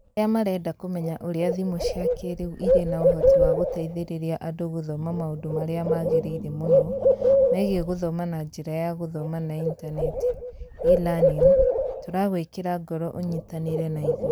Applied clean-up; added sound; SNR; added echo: none; Bird; -3 dB; none.